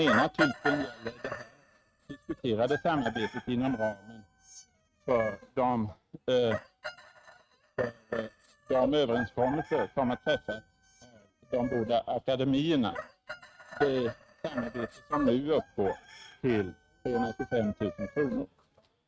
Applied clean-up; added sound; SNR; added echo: neural mask model RNNoise.